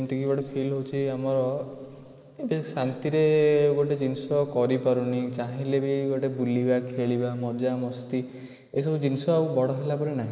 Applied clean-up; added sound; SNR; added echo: neural mask model Resemble Enhance denoiser.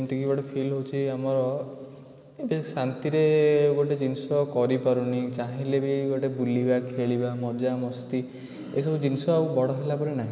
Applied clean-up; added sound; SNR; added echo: none; none; none; none.